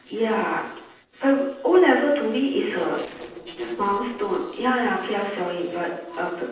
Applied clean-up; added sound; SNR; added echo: neural separator model SepFormer DNS4.